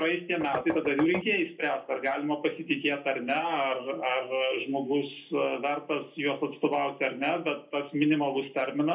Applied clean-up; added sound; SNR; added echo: none; Knock; 7 dB; reverberation time 0.3 s.